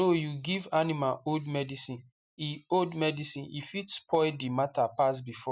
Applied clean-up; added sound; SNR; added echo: none; none; none; none.